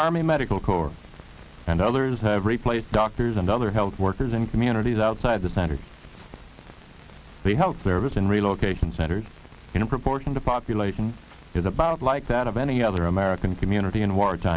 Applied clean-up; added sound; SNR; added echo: none; none; none; none.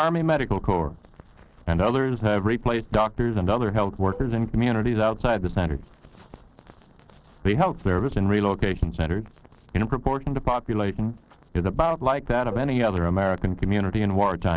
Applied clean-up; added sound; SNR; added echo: neural separator model SepFormer DNS4.